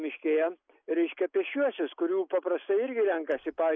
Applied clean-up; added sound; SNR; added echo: none; none; none; none.